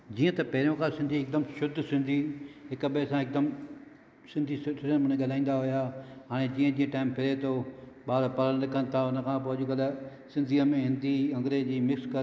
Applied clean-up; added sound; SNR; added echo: none; none; none; none.